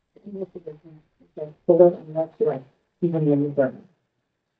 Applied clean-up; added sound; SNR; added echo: neural mask model DeepFilterNet 3.